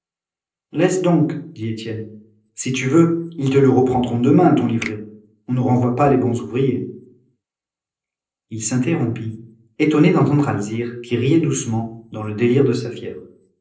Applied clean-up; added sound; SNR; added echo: neural separator model SepFormer DNS4.